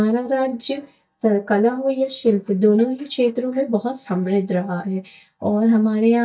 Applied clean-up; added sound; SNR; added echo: neural mask model DeepFilterNet 3.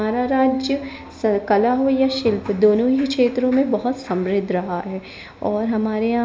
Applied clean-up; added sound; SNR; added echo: none; none; none; none.